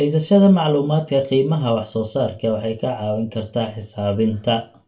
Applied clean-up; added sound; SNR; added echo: none; none; none; reverberation time 0.2 s.